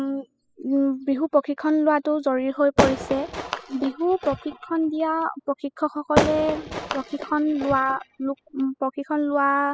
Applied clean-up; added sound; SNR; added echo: classical method spectral subtraction.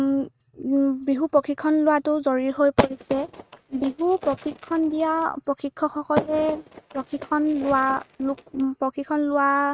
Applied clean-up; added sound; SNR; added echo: neural mask model RNNoise.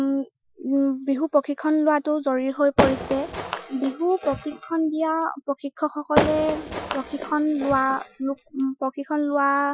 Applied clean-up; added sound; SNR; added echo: classical method Wiener filter.